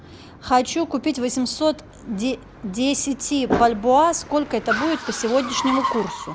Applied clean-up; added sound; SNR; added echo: none; Car; 10 dB; none.